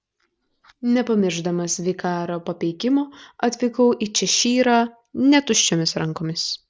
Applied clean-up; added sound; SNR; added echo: none; none; none; none.